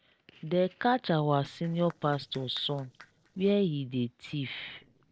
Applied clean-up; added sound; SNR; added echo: neural separator model SepFormer DNS4.